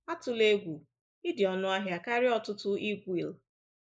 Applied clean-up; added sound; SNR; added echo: neural mask model Resemble Enhance denoiser.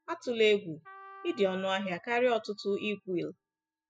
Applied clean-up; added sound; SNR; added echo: classical method spectral subtraction.